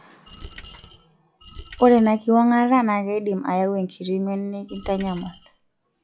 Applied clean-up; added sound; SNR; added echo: classical method log-MMSE.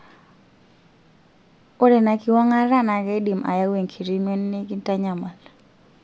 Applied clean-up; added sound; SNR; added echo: none; none; none; none.